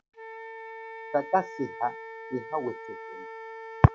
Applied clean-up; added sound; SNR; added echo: none; Wind instrument, woodwind instrument; 12 dB; none.